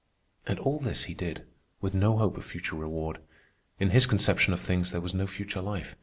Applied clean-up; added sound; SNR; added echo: none; none; none; none.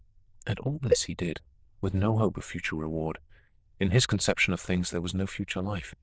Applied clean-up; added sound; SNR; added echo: neural diffusion model UNIVERSE++.